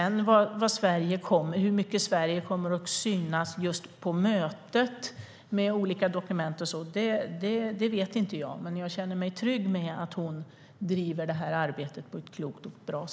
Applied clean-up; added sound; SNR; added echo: neural mask model Resemble Enhance denoiser.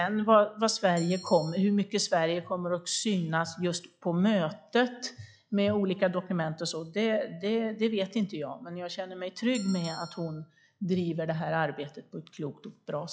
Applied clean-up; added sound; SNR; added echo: classical method log-MMSE.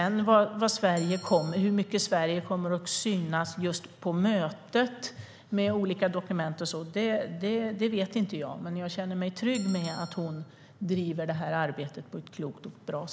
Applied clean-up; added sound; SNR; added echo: none; Bell; 20 dB; none.